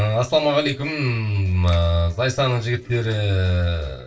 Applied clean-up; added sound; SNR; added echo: neural separator model SepFormer DNS4.